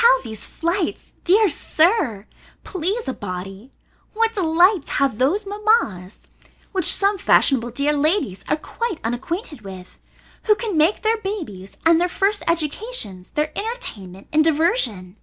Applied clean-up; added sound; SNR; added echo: none; none; none; none.